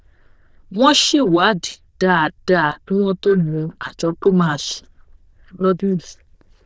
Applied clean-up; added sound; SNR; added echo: neural diffusion model UNIVERSE++.